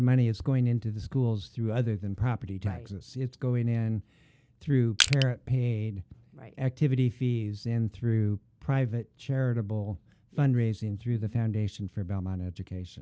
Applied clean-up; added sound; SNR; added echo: none; Crushing; -1 dB; none.